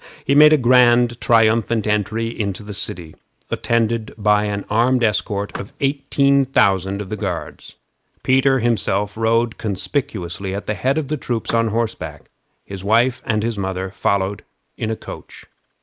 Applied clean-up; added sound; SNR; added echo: neural mask model Resemble Enhance denoiser.